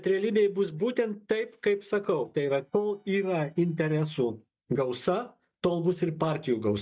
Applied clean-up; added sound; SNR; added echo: neural mask model DeepFilterNet 3.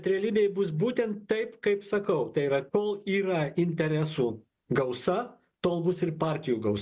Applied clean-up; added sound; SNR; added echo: none; none; none; none.